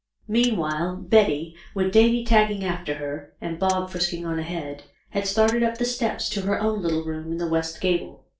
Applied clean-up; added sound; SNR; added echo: none; Mechanisms; 19 dB; reverberation time 0.3 s.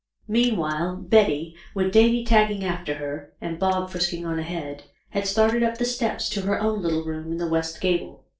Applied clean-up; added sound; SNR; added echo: neural separator model SepFormer DNS4.